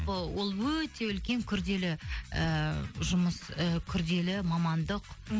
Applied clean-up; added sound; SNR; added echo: none; none; none; none.